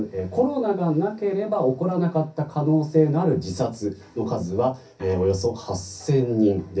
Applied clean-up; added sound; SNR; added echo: none; none; none; reverberation time 0.3 s.